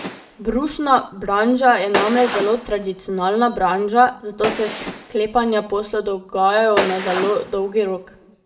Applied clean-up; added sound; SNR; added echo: none; Gunshot, gunfire; 11 dB; reverberation time 0.4 s.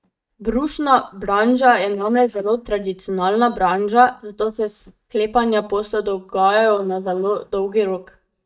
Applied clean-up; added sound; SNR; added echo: neural mask model DeepFilterNet 3.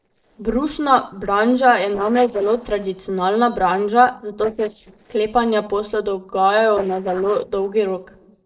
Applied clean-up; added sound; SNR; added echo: neural separator model SepFormer DNS4.